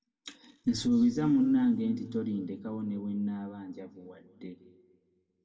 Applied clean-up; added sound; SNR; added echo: none; none; none; reverberation time 1.4 s.